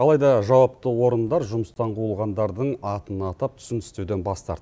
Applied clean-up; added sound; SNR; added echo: none; none; none; none.